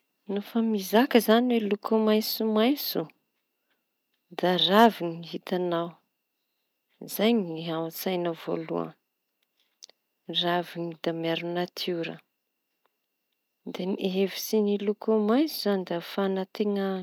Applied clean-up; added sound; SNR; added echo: none; none; none; none.